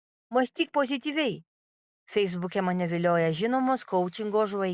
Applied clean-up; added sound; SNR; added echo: none; none; none; none.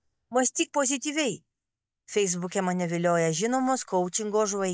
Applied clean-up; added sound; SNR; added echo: neural mask model DeepFilterNet 3.